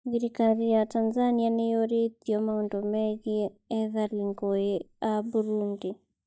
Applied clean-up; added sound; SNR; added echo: neural mask model DeepFilterNet 3.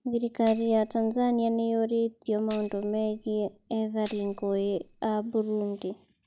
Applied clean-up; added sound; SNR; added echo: none; Tambourine; 5 dB; none.